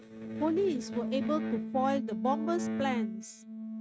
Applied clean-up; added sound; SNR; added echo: neural mask model RNNoise.